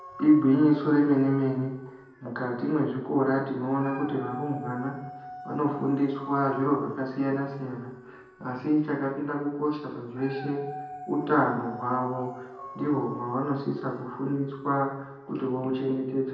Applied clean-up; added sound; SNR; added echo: none; Dog; 17 dB; reverberation time 0.9 s.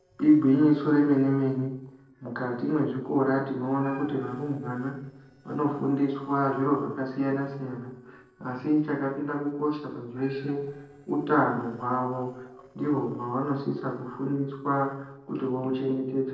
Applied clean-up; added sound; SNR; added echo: neural separator model SepFormer DNS4.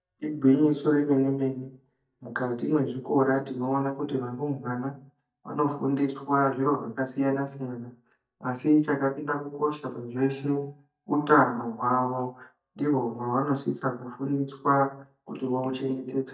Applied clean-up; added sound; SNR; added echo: neural mask model DeepFilterNet 3.